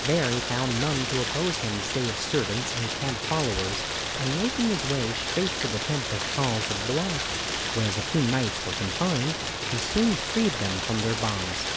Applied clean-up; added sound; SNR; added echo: none; Rain; 1 dB; none.